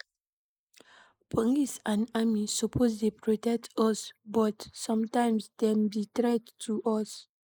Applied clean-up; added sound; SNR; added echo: neural mask model Resemble Enhance denoiser.